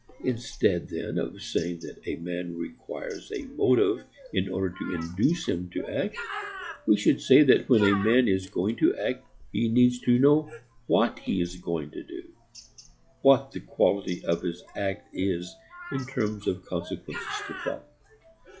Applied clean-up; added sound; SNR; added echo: classical method log-MMSE.